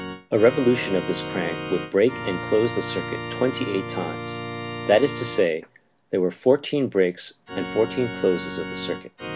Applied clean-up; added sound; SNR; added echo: none; Organ; 9 dB; none.